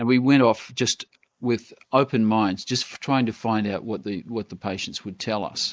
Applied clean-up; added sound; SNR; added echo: neural mask model Resemble Enhance denoiser.